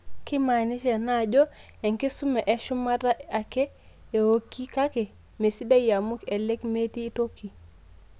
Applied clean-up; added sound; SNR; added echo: none; none; none; none.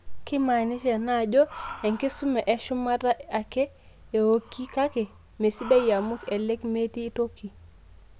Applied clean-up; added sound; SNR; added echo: none; Breathing; 20 dB; none.